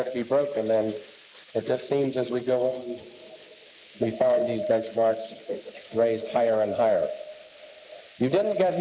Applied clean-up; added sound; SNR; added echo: neural mask model Resemble Enhance denoiser.